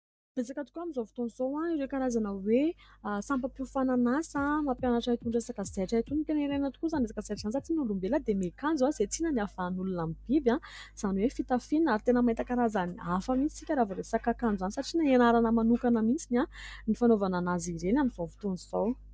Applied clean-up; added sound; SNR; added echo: neural mask model DeepFilterNet 3.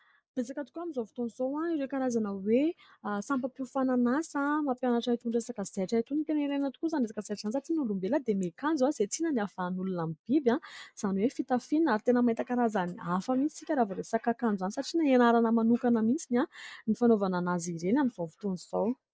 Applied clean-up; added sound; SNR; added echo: neural mask model Resemble Enhance denoiser.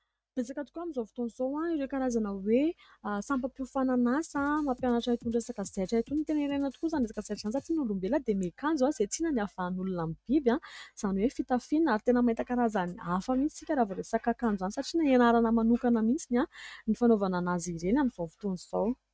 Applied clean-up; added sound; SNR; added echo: neural mask model RNNoise.